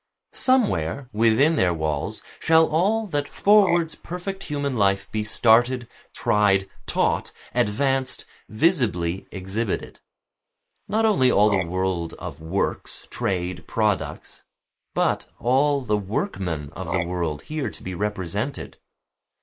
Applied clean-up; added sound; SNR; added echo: neural mask model Resemble Enhance denoiser.